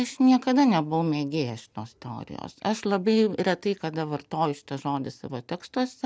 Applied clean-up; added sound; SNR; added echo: none; none; none; none.